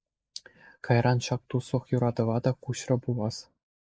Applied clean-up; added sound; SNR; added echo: neural mask model Resemble Enhance denoiser.